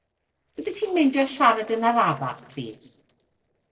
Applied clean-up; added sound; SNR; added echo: neural separator model SepFormer DNS4.